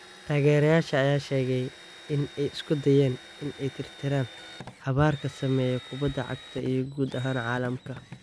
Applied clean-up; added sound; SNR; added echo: none; Drill; 19 dB; none.